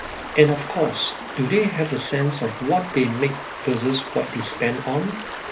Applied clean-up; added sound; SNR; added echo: none; Stream; 11 dB; reverberation time 0.3 s.